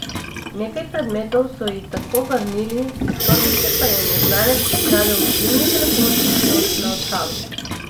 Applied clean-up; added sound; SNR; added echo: none; Sink (filling or washing) / Water tap, faucet; -5 dB; none.